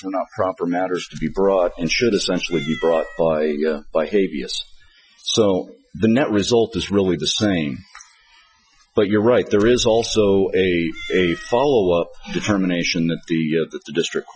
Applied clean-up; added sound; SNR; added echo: classical method Wiener filter.